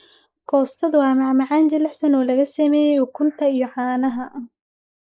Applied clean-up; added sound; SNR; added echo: neural mask model Resemble Enhance denoiser.